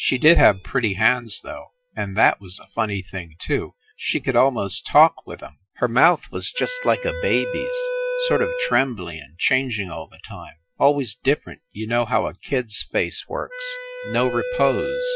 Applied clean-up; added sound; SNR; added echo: classical method Wiener filter.